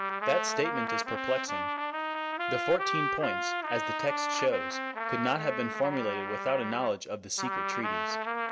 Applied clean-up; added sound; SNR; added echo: none; Trumpet; 0 dB; none.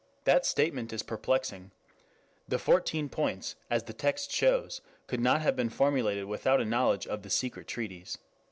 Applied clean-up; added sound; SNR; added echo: none; none; none; none.